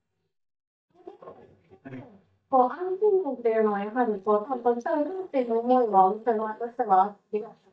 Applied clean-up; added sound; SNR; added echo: neural mask model DeepFilterNet 3.